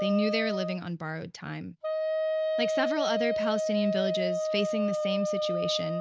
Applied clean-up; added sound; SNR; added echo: none; Wind instrument, woodwind instrument; -2 dB; none.